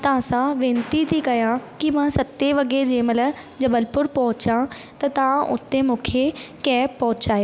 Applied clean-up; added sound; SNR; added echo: none; none; none; none.